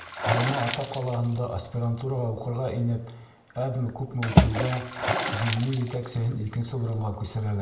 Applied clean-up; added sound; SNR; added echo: none; Water / Splash, splatter; 2 dB; reverberation time 0.9 s.